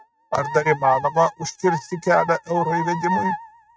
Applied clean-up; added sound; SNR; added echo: neural mask model RNNoise.